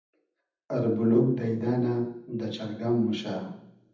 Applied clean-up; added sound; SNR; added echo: none; none; none; reverberation time 0.8 s.